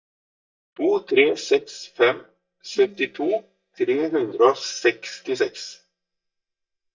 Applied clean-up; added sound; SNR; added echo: neural mask model DeepFilterNet 3.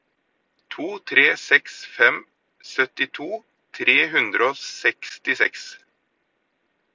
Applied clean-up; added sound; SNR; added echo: none; none; none; none.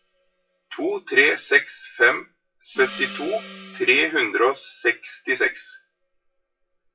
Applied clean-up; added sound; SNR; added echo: classical method WPE with log-MMSE.